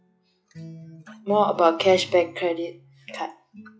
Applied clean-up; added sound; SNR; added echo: classical method log-MMSE.